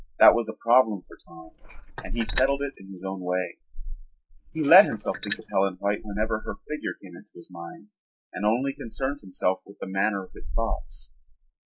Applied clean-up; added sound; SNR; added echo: neural mask model Resemble Enhance denoiser.